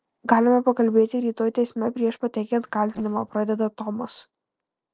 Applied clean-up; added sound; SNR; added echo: neural separator model SepFormer DNS4.